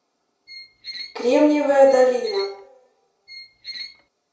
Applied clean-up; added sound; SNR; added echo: none; Squeak; 16 dB; reverberation time 0.5 s.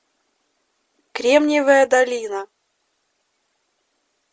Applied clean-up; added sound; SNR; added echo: none; none; none; none.